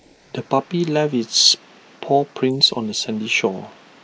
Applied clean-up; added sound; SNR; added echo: neural mask model Resemble Enhance denoiser.